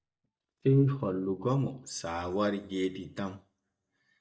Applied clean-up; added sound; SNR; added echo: neural mask model DeepFilterNet 3.